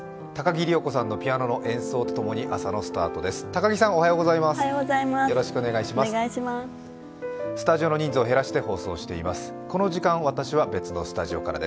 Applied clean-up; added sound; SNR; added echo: none; none; none; none.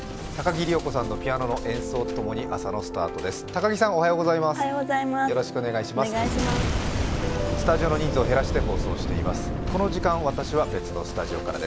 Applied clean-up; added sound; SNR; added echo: none; Boom; 4 dB; none.